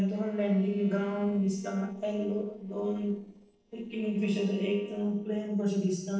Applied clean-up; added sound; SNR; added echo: neural separator model SepFormer DNS4.